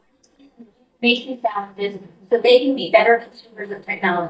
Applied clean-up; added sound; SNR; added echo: neural mask model DeepFilterNet 3.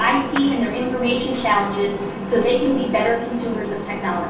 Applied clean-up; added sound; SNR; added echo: none; Clapping; 16 dB; reverberation time 0.3 s.